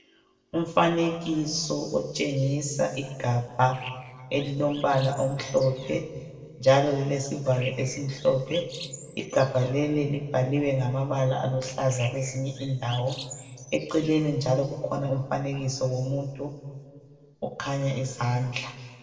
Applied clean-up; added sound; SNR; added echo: neural separator model SepFormer DNS4.